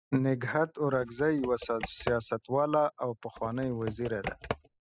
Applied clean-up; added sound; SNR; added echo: classical method spectral subtraction.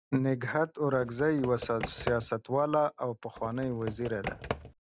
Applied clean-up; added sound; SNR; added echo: none; Computer keyboard; 9 dB; none.